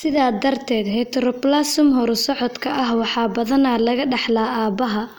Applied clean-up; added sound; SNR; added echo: none; none; none; none.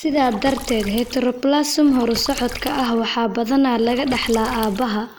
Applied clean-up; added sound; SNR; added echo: none; Water / Splash, splatter; 14 dB; none.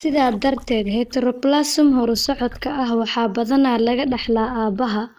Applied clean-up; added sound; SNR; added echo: neural mask model DeepFilterNet 3.